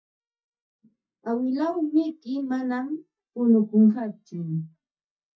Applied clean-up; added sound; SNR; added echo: neural mask model DeepFilterNet 3.